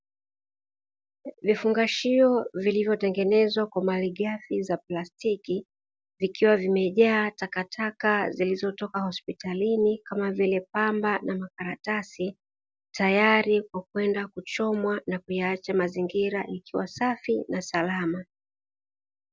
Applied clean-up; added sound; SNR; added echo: none; none; none; none.